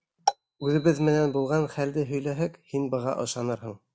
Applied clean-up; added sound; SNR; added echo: neural mask model RNNoise.